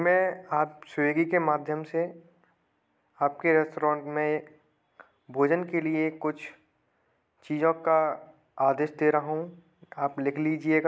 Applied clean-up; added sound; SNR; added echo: none; none; none; none.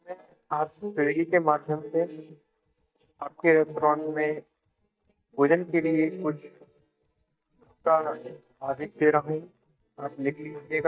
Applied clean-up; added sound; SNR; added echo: neural mask model DeepFilterNet 3.